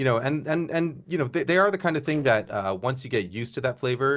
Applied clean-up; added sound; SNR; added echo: neural separator model SepFormer DNS4.